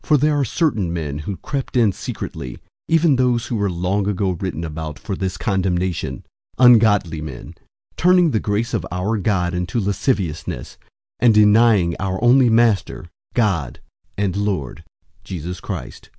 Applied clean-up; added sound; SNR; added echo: none; none; none; none.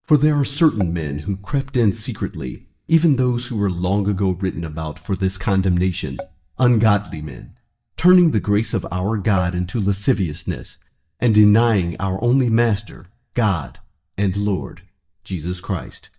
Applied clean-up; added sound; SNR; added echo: neural mask model DeepFilterNet 3.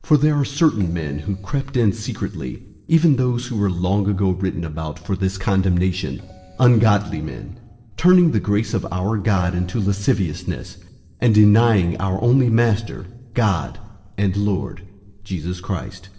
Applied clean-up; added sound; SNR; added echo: neural separator model SepFormer DNS4.